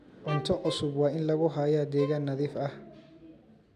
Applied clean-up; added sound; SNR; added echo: none; Bowed string instrument + Bowed string instrument; 14 dB; none.